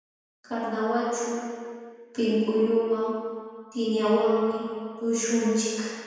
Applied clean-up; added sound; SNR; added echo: none; none; none; reverberation time 1.9 s.